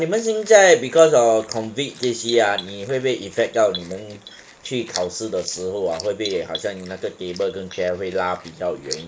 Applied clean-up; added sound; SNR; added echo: neural mask model Resemble Enhance denoiser.